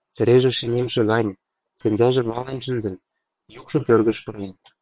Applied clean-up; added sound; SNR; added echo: neural separator model SepFormer WHAM!.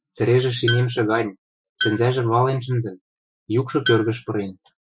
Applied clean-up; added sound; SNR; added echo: classical method Wiener filter.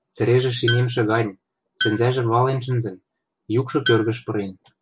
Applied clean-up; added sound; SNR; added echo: none; Tools; 8 dB; none.